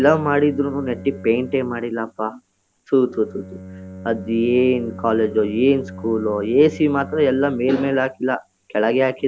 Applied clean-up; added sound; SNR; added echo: none; Bowed string instrument; 17 dB; none.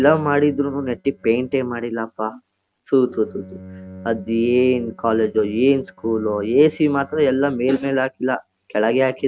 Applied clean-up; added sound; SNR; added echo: neural mask model RNNoise.